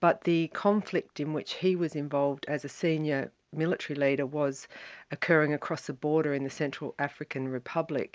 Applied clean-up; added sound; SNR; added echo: none; none; none; none.